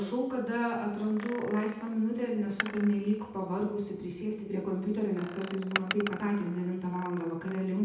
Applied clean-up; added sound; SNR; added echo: none; Door; 12 dB; reverberation time 0.8 s.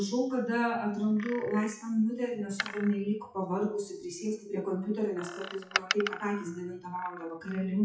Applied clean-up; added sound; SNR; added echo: classical method WPE with log-MMSE.